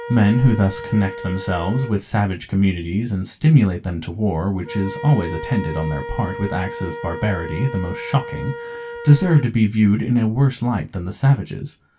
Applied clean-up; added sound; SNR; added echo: none; Wind instrument, woodwind instrument; 14 dB; reverberation time 0.2 s.